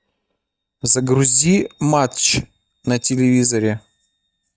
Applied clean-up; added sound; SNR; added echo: neural mask model DeepFilterNet 3.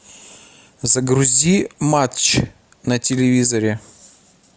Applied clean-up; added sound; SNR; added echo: none; none; none; none.